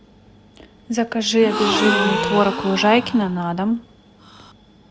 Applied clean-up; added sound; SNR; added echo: none; Gasp; 4 dB; none.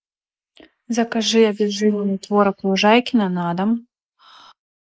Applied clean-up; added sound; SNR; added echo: neural mask model Resemble Enhance denoiser.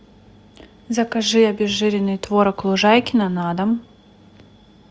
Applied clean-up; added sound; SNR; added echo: none; none; none; none.